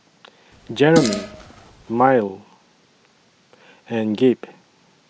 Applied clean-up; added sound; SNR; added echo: none; Fart; 6 dB; none.